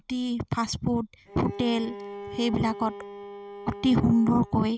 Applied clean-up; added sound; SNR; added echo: none; Bowed string instrument; 15 dB; none.